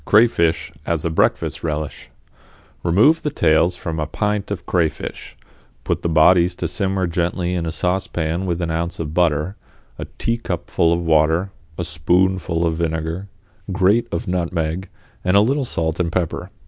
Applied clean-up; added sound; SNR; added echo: none; none; none; none.